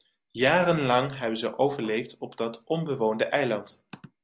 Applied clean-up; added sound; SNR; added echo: none; none; none; none.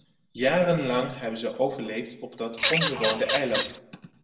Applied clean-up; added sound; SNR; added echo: none; Bird vocalization, bird call, bird song / Fowl; -1 dB; reverberation time 0.8 s.